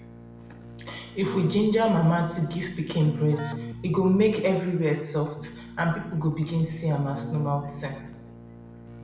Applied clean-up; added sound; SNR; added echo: none; Keyboard (musical); 14 dB; reverberation time 0.7 s.